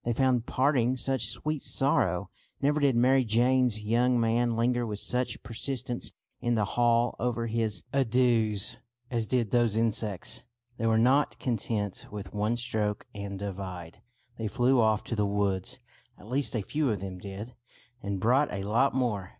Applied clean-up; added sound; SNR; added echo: none; none; none; none.